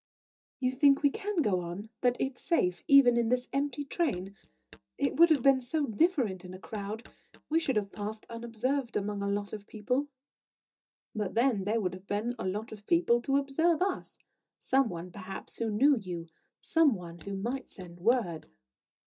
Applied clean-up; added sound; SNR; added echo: neural mask model DeepFilterNet 3.